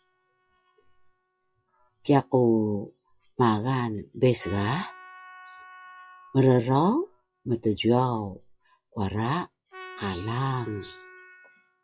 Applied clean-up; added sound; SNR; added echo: classical method log-MMSE.